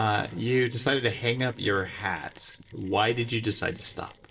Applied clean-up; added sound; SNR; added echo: neural separator model SepFormer DNS4.